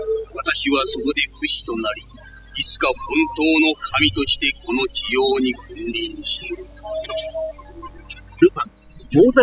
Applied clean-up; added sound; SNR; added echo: classical method spectral subtraction.